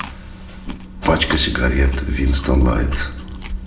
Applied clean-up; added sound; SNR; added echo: none; Chewing, mastication; 15 dB; reverberation time 0.5 s.